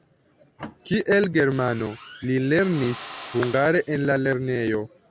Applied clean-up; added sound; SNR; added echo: none; Drill; 16 dB; none.